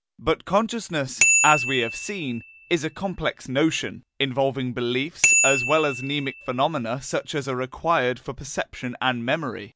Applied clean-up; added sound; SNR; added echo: none; Bicycle bell; 2 dB; none.